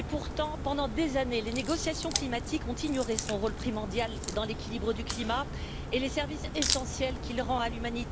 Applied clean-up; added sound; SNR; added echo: none; Crack; 3 dB; none.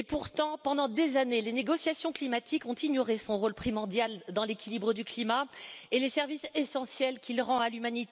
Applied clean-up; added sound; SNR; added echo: none; none; none; none.